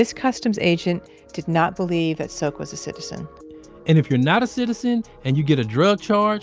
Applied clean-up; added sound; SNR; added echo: none; none; none; none.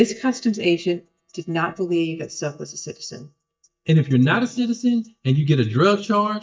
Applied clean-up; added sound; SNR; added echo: neural mask model DeepFilterNet 3.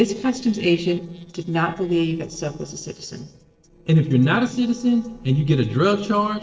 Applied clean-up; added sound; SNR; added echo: neural separator model SepFormer DNS4.